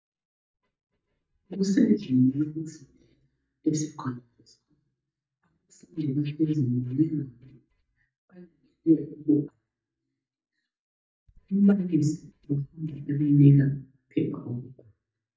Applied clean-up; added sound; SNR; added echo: neural mask model DeepFilterNet 3.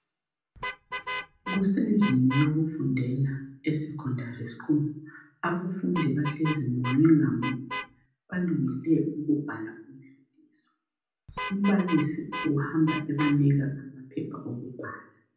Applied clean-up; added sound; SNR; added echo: none; Vehicle horn, car horn, honking; 13 dB; reverberation time 0.6 s.